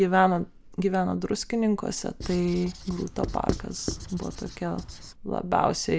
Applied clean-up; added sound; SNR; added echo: none; Writing; 9 dB; none.